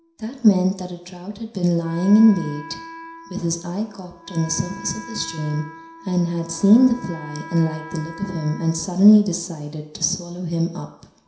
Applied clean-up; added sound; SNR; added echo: none; Wind instrument, woodwind instrument; 19 dB; reverberation time 0.7 s.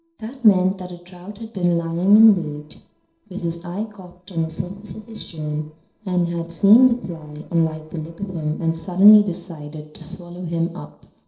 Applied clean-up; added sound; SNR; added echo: neural separator model SepFormer DNS4.